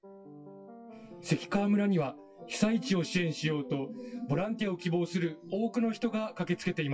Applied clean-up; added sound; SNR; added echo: classical method WPE with log-MMSE.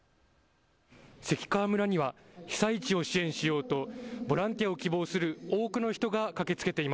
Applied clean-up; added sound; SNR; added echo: none; none; none; none.